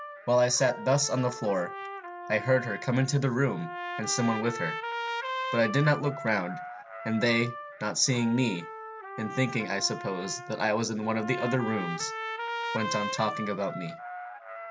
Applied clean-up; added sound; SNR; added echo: none; Trumpet; 8 dB; none.